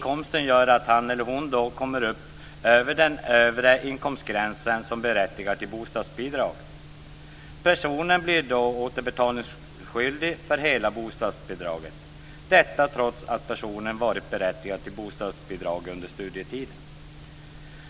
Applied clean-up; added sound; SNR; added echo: none; none; none; none.